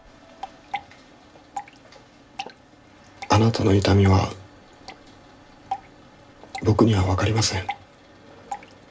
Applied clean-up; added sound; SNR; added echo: none; Drip / Water; 16 dB; reverberation time 0.1 s.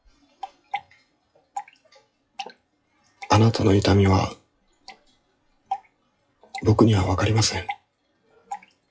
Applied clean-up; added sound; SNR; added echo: classical method WPE with log-MMSE.